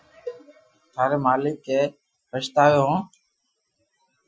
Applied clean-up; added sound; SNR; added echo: classical method Wiener filter.